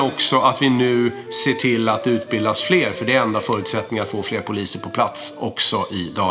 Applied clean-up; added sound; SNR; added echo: none; Wind instrument, woodwind instrument; 15 dB; reverberation time 1.4 s.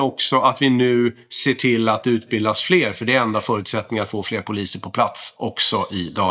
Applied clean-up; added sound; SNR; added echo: neural mask model DeepFilterNet 3.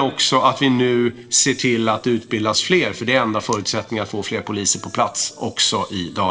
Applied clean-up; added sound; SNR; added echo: neural separator model SepFormer DNS4.